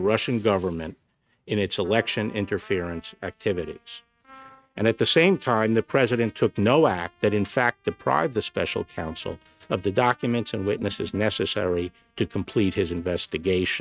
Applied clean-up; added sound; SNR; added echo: neural mask model RNNoise.